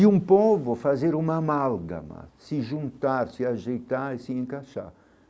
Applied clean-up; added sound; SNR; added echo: none; none; none; none.